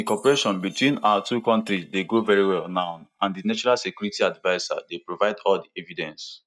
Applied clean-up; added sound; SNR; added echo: neural mask model DeepFilterNet 3.